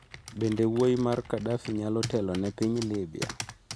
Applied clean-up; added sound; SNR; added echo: none; Computer keyboard; 13 dB; none.